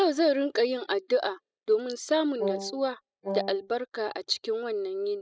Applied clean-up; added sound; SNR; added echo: classical method spectral subtraction.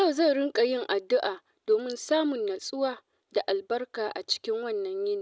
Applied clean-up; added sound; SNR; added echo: none; none; none; none.